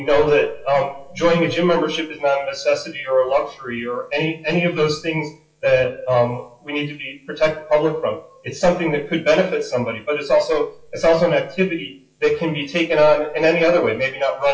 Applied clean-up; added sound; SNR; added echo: classical method WPE with log-MMSE.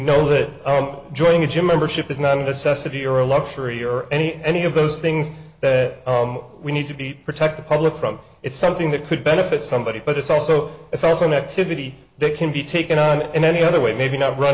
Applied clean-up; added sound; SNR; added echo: none; none; none; none.